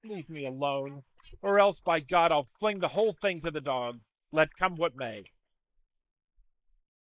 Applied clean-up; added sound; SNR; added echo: neural mask model Resemble Enhance denoiser.